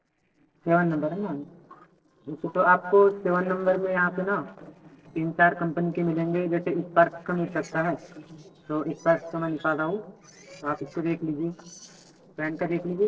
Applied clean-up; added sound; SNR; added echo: neural separator model SepFormer DNS4.